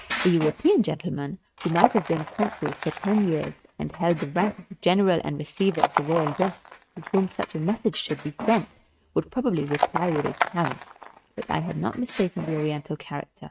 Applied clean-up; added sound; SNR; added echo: neural mask model RNNoise.